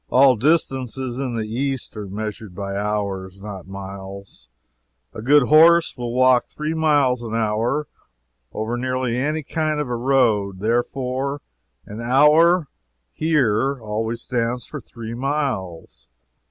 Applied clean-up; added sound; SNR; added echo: none; none; none; none.